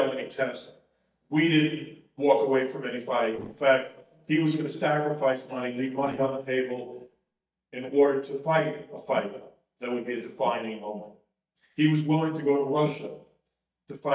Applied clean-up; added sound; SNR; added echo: neural mask model DeepFilterNet 3.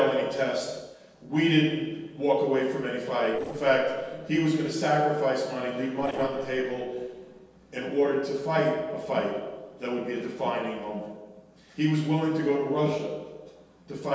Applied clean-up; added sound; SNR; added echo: neural separator model SepFormer DNS4.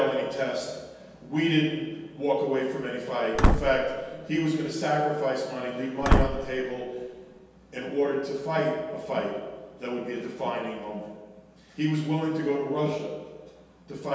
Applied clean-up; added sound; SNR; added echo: none; Slam / Wood; -3 dB; reverberation time 1.2 s.